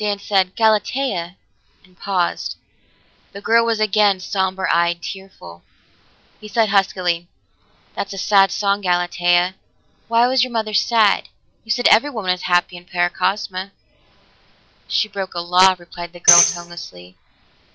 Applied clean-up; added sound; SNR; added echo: neural separator model SepFormer DNS4.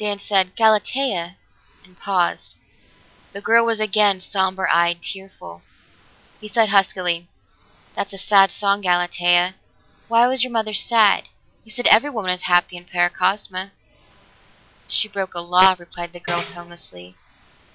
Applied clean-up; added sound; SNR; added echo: none; Tambourine; -2 dB; none.